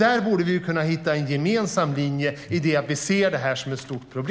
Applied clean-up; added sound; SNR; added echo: none; none; none; none.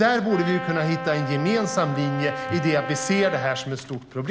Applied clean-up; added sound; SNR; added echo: none; Brass instrument; 8 dB; none.